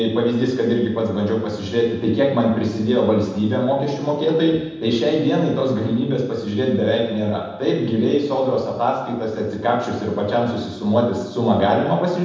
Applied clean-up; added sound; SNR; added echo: none; none; none; reverberation time 1.0 s.